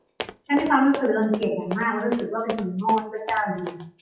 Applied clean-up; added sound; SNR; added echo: classical method WPE with log-MMSE.